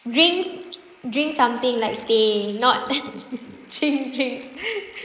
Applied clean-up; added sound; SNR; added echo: neural mask model Resemble Enhance denoiser.